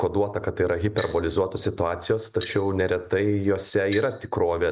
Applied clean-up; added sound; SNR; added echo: none; Glass; 17 dB; none.